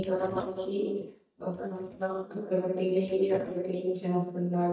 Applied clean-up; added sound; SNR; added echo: neural mask model DeepFilterNet 3.